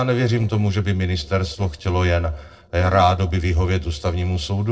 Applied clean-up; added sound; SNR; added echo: neural separator model SepFormer DNS4.